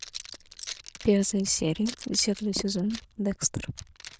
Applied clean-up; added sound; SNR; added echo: neural diffusion model UNIVERSE++.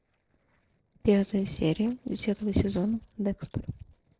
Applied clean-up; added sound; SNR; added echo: neural separator model SepFormer DNS4.